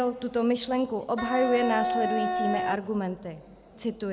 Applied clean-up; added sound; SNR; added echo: none; Wind instrument, woodwind instrument; 1 dB; none.